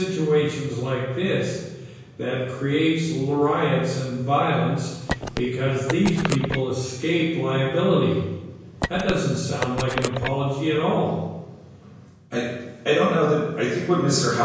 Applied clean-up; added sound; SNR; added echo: none; Telephone; 7 dB; reverberation time 1.0 s.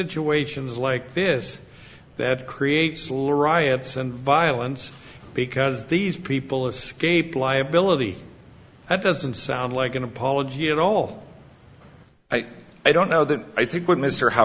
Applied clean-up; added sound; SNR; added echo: none; none; none; none.